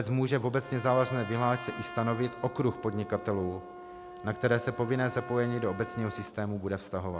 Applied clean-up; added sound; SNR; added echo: none; Trumpet; 14 dB; none.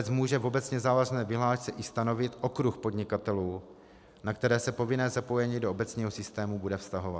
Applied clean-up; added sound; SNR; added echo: none; none; none; none.